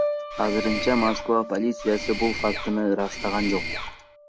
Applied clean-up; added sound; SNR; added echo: none; Piano + Mechanisms; 5 dB; none.